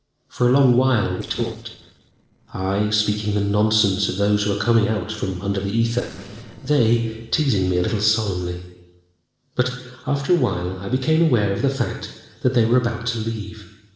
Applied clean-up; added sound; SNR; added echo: neural separator model SepFormer DNS4.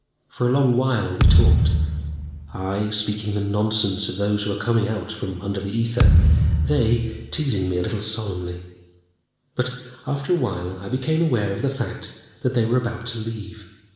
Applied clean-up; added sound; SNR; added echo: none; Thump, thud; -3 dB; reverberation time 1.1 s.